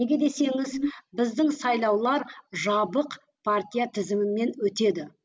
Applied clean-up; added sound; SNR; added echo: none; none; none; none.